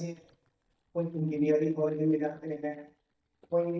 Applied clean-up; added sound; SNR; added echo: neural mask model DeepFilterNet 3.